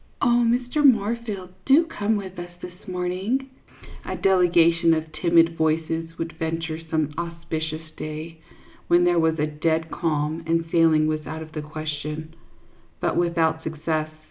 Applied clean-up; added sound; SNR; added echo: none; none; none; none.